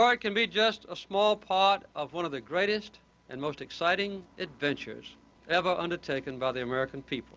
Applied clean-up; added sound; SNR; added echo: none; none; none; none.